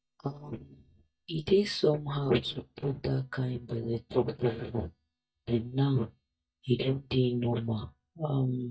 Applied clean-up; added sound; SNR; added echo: neural mask model DeepFilterNet 3.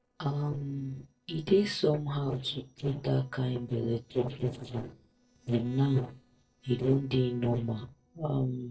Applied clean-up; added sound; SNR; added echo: neural separator model SepFormer DNS4.